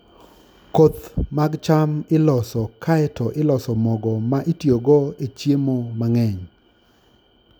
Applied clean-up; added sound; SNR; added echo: none; none; none; none.